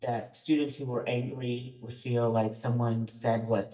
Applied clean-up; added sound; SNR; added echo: neural mask model DeepFilterNet 3.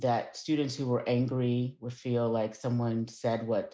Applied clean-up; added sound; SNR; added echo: none; none; none; none.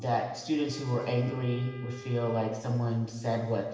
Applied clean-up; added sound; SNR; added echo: none; Wind instrument, woodwind instrument; 18 dB; reverberation time 1.4 s.